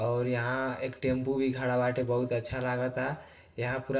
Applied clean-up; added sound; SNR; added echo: none; none; none; reverberation time 0.6 s.